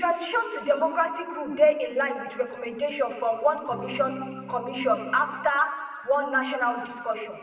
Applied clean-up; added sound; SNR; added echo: none; Electric guitar / Strum; 13 dB; reverberation time 1.4 s.